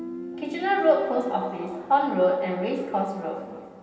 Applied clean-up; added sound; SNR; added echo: none; Guitar; 16 dB; reverberation time 2.4 s.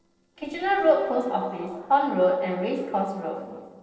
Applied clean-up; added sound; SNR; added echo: neural separator model SepFormer DNS4.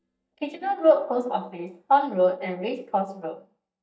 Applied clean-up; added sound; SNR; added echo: neural mask model DeepFilterNet 3.